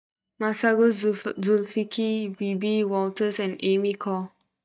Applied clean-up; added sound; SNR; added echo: neural mask model DeepFilterNet 3.